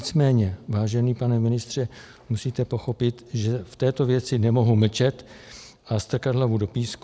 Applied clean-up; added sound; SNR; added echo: none; none; none; none.